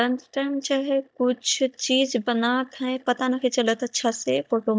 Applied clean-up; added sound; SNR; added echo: neural mask model DeepFilterNet 3.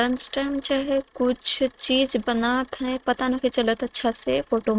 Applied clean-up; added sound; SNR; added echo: neural mask model RNNoise.